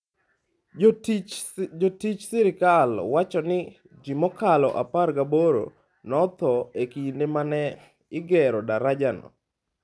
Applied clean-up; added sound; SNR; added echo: none; none; none; none.